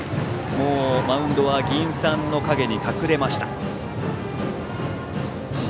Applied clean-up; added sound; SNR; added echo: none; none; none; none.